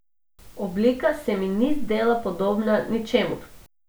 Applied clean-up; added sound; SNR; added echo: none; none; none; none.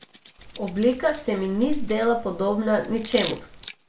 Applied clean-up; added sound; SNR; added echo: none; Hands; 9 dB; none.